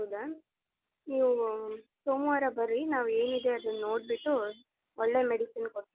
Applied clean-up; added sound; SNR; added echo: none; none; none; none.